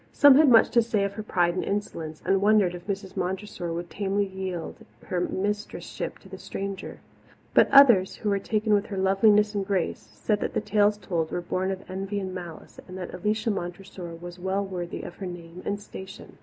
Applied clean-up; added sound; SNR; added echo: none; none; none; none.